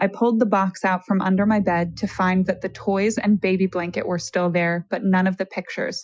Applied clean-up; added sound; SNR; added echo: classical method Wiener filter.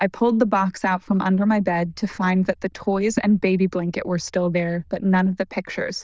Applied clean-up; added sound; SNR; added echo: neural diffusion model UNIVERSE++.